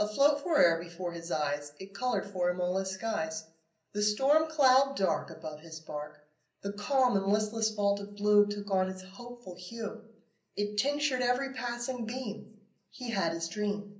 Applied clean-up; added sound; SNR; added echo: none; none; none; reverberation time 0.5 s.